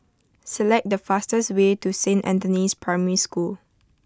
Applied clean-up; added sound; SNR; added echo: none; none; none; none.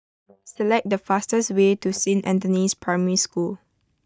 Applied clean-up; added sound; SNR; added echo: neural mask model DeepFilterNet 3.